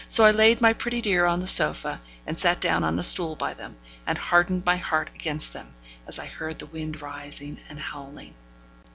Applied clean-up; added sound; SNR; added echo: none; none; none; none.